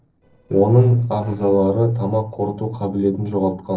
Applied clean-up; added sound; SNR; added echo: neural separator model SepFormer DNS4.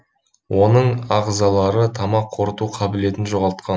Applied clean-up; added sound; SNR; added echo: none; none; none; none.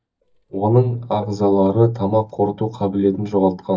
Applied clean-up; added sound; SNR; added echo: neural mask model DeepFilterNet 3.